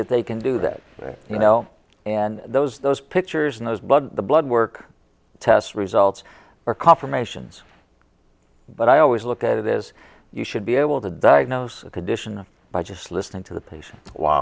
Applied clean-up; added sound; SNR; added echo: none; none; none; none.